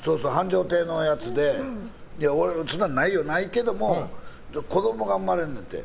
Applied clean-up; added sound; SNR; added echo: none; none; none; none.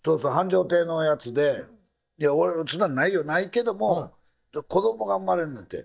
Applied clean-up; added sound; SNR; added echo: neural mask model DeepFilterNet 3.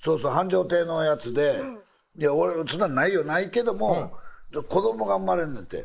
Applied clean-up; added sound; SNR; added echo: neural mask model Resemble Enhance denoiser.